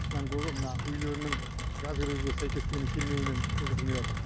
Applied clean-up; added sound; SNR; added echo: none; Rain; -4 dB; none.